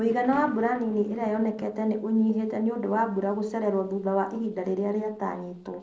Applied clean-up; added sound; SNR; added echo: neural separator model SepFormer DNS4.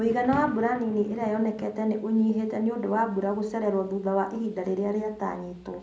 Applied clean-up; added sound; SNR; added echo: none; Thunder / Rain; 20 dB; reverberation time 0.4 s.